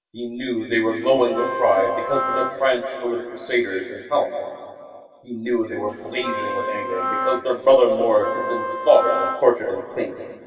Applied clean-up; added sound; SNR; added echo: none; Wind instrument, woodwind instrument; 6 dB; reverberation time 2.5 s.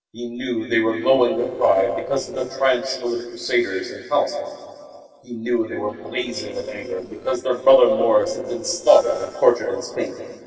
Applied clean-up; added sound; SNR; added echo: neural separator model SepFormer DNS4.